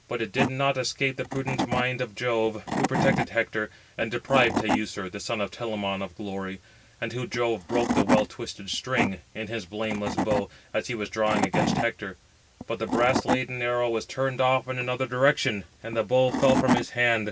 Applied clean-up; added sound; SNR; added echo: none; Wood / Tools; 4 dB; none.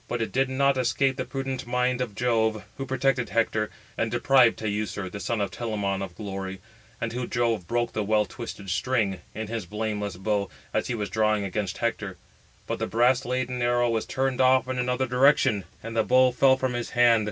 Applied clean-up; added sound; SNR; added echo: none; none; none; none.